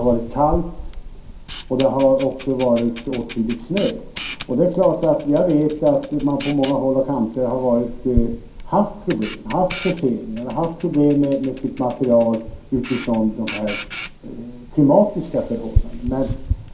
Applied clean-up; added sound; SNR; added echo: none; Camera; 9 dB; reverberation time 0.5 s.